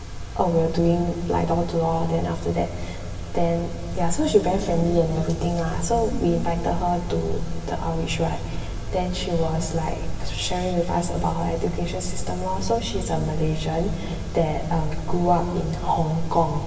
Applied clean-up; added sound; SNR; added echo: none; none; none; reverberation time 2.0 s.